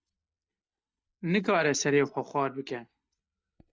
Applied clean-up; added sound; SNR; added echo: neural mask model DeepFilterNet 3.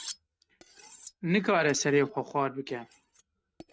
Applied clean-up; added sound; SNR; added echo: neural mask model RNNoise.